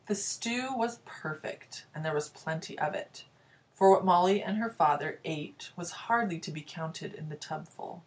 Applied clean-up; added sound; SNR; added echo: none; none; none; none.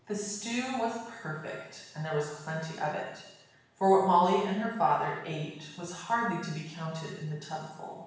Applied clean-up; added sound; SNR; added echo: none; none; none; reverberation time 0.9 s.